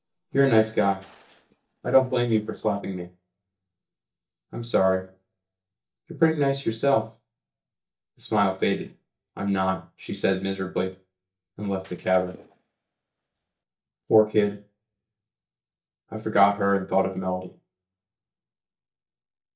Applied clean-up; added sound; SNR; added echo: neural mask model DeepFilterNet 3.